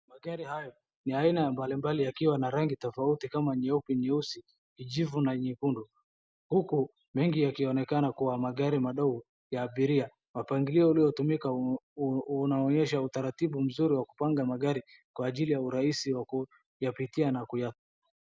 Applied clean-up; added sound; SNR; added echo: none; none; none; none.